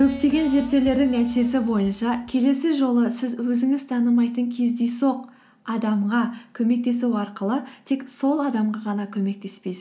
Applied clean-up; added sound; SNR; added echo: none; none; none; none.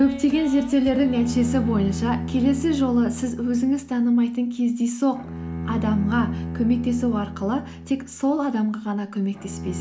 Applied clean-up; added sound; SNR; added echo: none; Bowed string instrument; 10 dB; none.